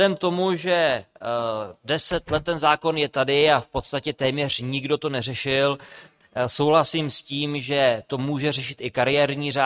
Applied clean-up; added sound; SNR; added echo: neural mask model RNNoise.